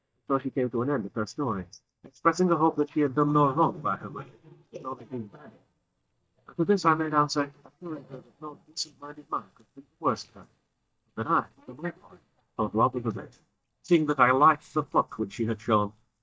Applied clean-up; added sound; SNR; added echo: neural mask model DeepFilterNet 3.